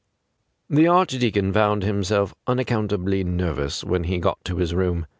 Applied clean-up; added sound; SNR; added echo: none; none; none; none.